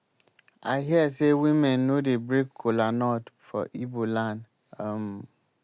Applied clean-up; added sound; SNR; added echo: none; none; none; none.